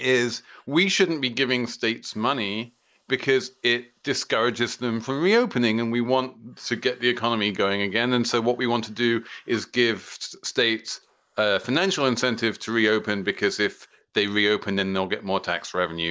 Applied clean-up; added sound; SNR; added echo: neural mask model Resemble Enhance denoiser.